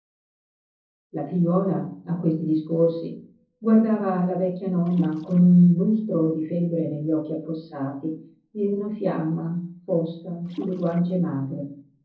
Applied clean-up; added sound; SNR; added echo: neural separator model SepFormer DNS4.